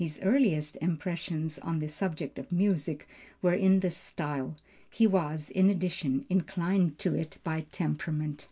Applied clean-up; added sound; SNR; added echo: none; none; none; none.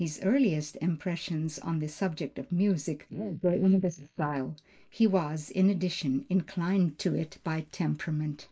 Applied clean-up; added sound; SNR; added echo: neural mask model Resemble Enhance denoiser.